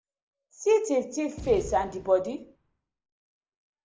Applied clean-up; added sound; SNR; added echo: none; Boom; 14 dB; none.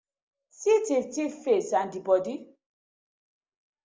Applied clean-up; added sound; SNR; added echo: none; none; none; none.